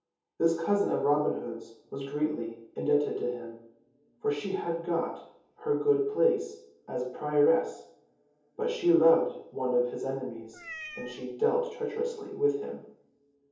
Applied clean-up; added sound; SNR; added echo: none; Meow; 14 dB; reverberation time 0.7 s.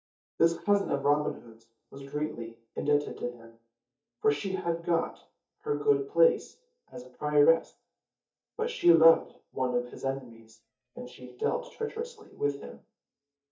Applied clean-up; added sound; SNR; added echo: neural mask model DeepFilterNet 3.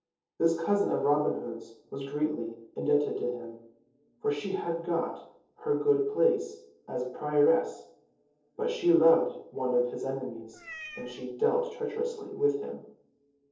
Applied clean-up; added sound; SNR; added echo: neural separator model SepFormer DNS4.